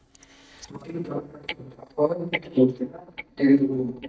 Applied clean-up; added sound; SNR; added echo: neural mask model DeepFilterNet 3.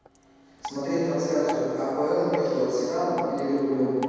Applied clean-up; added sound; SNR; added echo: none; Drip; 15 dB; reverberation time 2.1 s.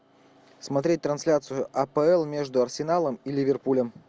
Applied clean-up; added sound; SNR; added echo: none; none; none; none.